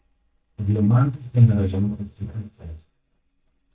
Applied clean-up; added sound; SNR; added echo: neural mask model DeepFilterNet 3.